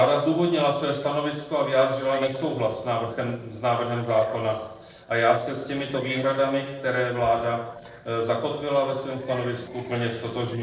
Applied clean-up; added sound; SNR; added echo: neural separator model SepFormer DNS4.